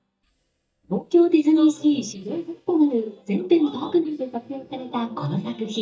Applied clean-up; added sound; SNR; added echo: neural mask model DeepFilterNet 3.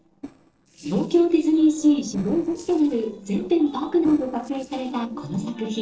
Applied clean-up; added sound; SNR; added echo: neural separator model SepFormer DNS4.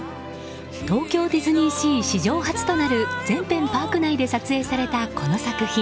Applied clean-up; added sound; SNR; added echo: none; none; none; none.